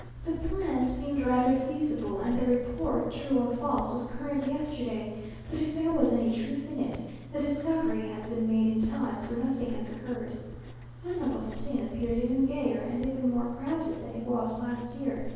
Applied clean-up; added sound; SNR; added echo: none; Writing; 11 dB; reverberation time 1.3 s.